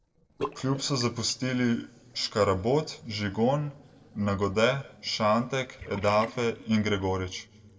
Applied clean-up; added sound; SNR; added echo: neural separator model SepFormer DNS4.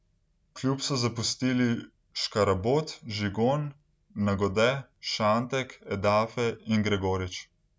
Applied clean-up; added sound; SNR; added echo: none; none; none; none.